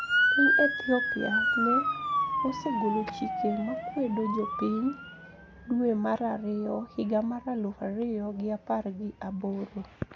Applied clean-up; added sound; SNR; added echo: none; Motor vehicle (road) / Siren; 1 dB; none.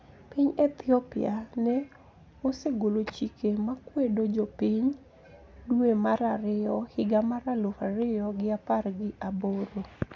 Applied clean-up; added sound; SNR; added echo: none; none; none; none.